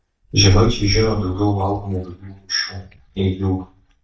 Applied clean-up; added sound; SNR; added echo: neural mask model DeepFilterNet 3.